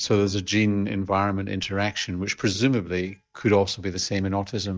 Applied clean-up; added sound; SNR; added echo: neural mask model DeepFilterNet 3.